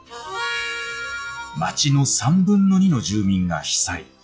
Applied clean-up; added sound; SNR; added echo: classical method log-MMSE.